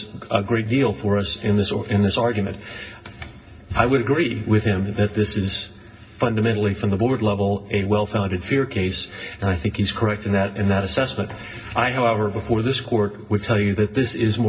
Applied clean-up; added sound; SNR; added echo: none; none; none; reverberation time 0.4 s.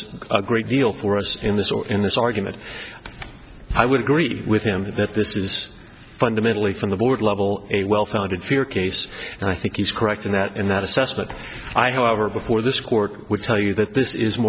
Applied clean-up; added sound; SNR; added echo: none; none; none; none.